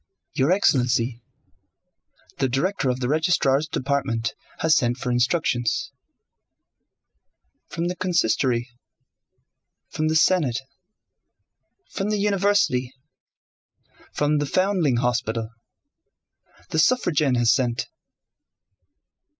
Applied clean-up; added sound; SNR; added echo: neural mask model Resemble Enhance denoiser.